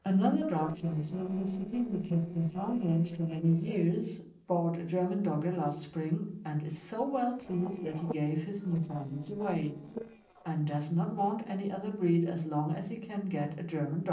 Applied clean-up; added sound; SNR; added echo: neural separator model SepFormer DNS4.